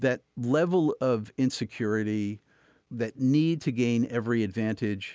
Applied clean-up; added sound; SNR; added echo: none; none; none; none.